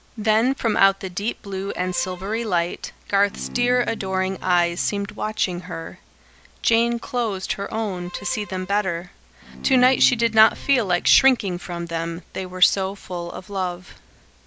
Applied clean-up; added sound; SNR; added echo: none; Bowed string instrument; 17 dB; none.